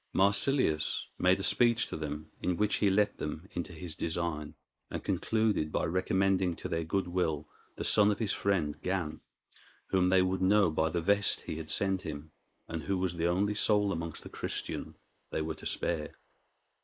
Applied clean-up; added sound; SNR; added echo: neural mask model Resemble Enhance denoiser.